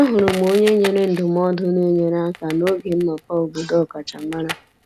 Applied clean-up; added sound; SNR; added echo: none; Crackle; 15 dB; none.